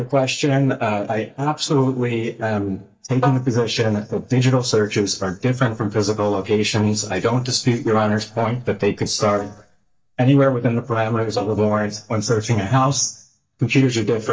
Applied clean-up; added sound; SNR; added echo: neural mask model DeepFilterNet 3.